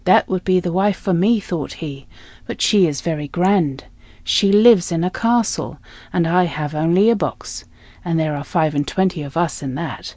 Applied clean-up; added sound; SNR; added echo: none; none; none; none.